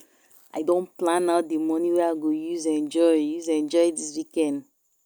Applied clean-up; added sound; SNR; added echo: none; none; none; none.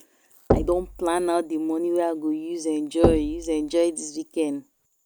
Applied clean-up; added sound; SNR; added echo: none; Knock; 4 dB; none.